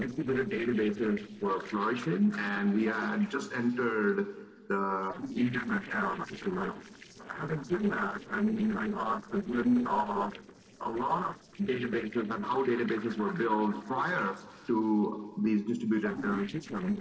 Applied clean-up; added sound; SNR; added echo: neural separator model SepFormer DNS4.